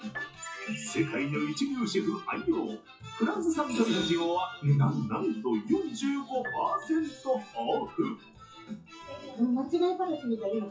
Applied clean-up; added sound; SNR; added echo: classical method WPE with log-MMSE.